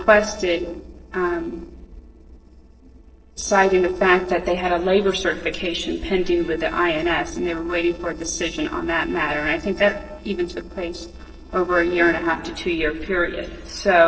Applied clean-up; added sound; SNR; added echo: neural separator model SepFormer DNS4.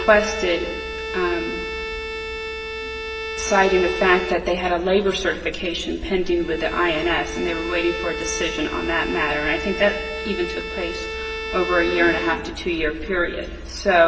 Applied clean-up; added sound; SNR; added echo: none; Bowed string instrument; 8 dB; reverberation time 2.9 s.